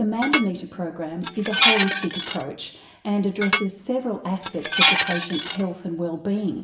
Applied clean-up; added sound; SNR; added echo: none; Dishes, pots, and pans; -3 dB; reverberation time 0.8 s.